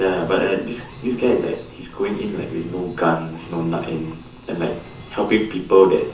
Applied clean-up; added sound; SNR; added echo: none; Engine; 18 dB; reverberation time 0.6 s.